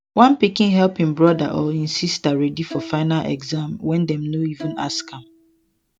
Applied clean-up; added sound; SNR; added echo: none; Bowed string instrument; 18 dB; none.